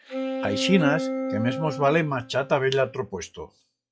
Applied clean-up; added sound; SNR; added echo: classical method log-MMSE.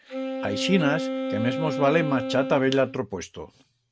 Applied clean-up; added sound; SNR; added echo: none; Wind instrument, woodwind instrument; 5 dB; none.